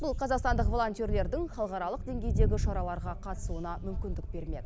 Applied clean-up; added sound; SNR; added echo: none; Wind; -2 dB; none.